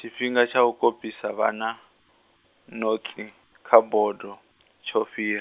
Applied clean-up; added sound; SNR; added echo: none; none; none; none.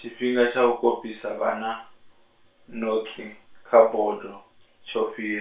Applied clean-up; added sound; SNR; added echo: none; none; none; reverberation time 0.2 s.